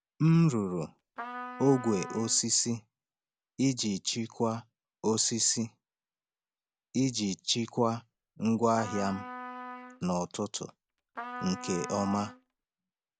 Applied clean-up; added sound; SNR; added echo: none; Trumpet; 12 dB; none.